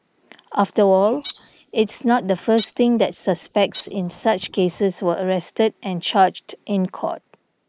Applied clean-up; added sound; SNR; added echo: neural mask model Resemble Enhance denoiser.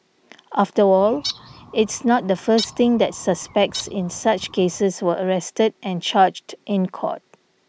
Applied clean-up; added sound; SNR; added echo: none; Bird; 15 dB; none.